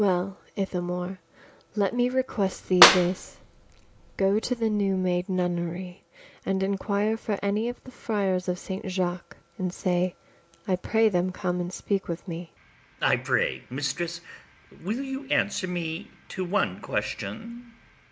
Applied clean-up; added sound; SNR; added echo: none; Clapping; -1 dB; none.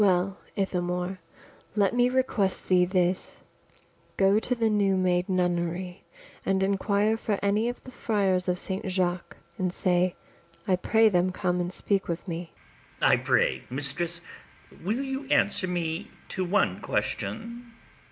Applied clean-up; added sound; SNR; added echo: none; none; none; none.